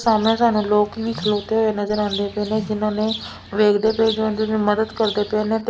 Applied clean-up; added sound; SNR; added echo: none; Bird; 15 dB; none.